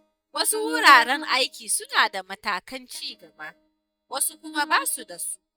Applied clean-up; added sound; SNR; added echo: neural mask model DeepFilterNet 3.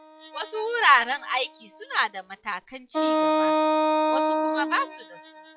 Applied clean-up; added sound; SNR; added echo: classical method log-MMSE.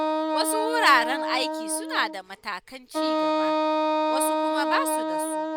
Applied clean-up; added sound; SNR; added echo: none; Wind instrument, woodwind instrument; -2 dB; none.